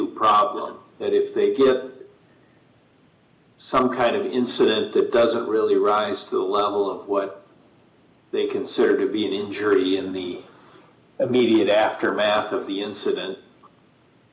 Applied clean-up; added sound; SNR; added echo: none; none; none; none.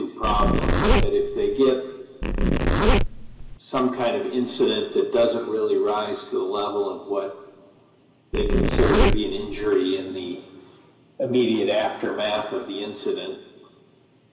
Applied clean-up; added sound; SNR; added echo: none; Zipper (clothing); -5 dB; reverberation time 2.6 s.